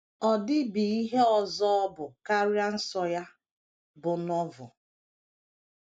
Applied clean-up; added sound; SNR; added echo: none; none; none; none.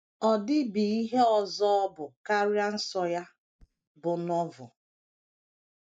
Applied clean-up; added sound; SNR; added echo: neural mask model DeepFilterNet 3.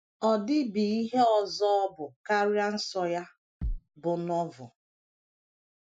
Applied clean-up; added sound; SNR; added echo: classical method Wiener filter.